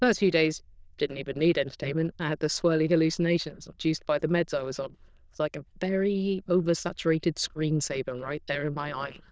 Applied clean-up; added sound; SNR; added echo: neural diffusion model UNIVERSE++.